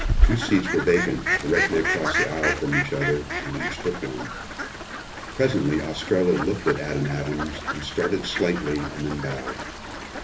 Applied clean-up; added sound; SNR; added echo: none; Fowl; 2 dB; reverberation time 0.3 s.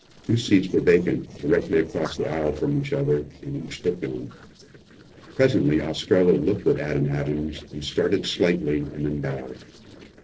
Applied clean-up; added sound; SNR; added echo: neural separator model SepFormer DNS4.